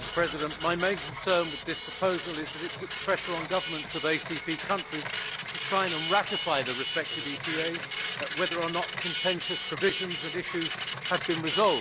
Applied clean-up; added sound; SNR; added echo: none; Printer; -3 dB; none.